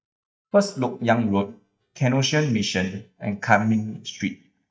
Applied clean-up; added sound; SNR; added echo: neural mask model DeepFilterNet 3.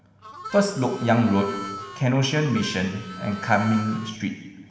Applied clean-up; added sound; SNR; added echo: none; Harmonica; 13 dB; reverberation time 1.2 s.